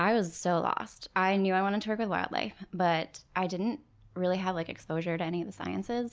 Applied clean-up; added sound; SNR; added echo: none; none; none; none.